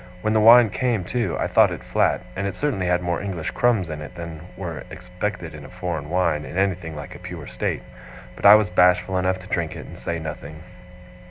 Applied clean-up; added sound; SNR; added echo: none; none; none; none.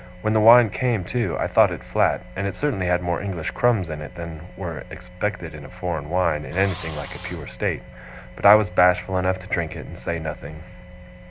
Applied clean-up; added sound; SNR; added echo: none; Engine / Drill; 16 dB; none.